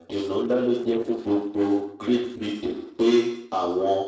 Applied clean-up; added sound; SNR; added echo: neural separator model SepFormer DNS4.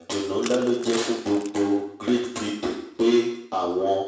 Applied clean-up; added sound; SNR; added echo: none; Crushing; 16 dB; reverberation time 0.6 s.